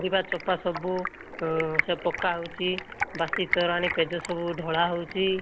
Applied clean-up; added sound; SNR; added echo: none; Stream; 7 dB; none.